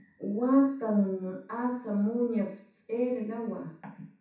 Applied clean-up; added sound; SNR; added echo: none; none; none; reverberation time 0.7 s.